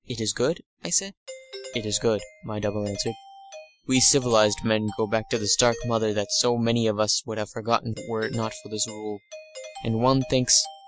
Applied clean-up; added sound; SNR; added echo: classical method Wiener filter.